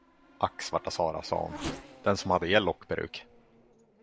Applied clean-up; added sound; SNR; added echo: none; Race car, auto racing / Accelerating, revving, vroom; 15 dB; none.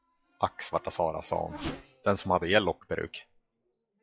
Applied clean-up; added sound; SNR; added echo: classical method log-MMSE.